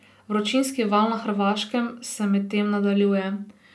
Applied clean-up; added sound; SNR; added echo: none; none; none; none.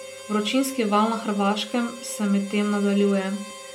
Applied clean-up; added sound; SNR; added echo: none; Harmonica; 15 dB; none.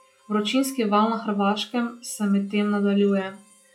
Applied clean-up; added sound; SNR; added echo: classical method log-MMSE.